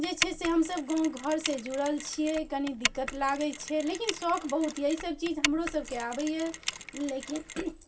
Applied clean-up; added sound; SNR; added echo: none; Mechanisms; 7 dB; reverberation time 0.2 s.